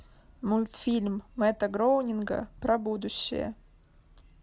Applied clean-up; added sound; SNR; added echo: none; none; none; none.